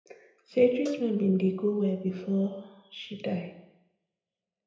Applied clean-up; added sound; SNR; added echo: none; Cowbell; 17 dB; reverberation time 0.8 s.